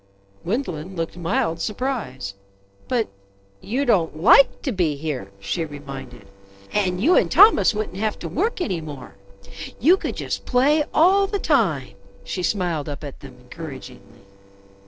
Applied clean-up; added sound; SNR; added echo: neural separator model SepFormer DNS4.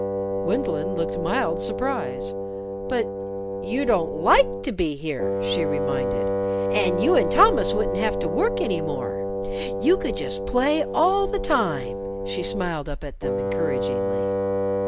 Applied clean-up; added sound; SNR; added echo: none; Wind instrument, woodwind instrument; 1 dB; none.